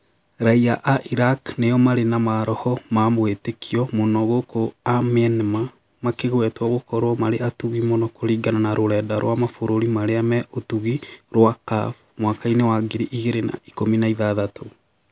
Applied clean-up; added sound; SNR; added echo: none; none; none; none.